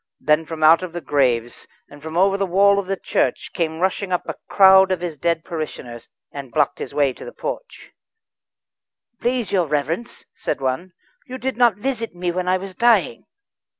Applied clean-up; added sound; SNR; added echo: none; none; none; none.